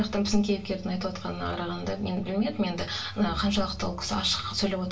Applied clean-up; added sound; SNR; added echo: none; Bowed string instrument; 17 dB; reverberation time 0.2 s.